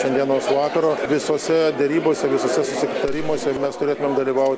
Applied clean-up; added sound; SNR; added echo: none; Gunshot, gunfire; 17 dB; none.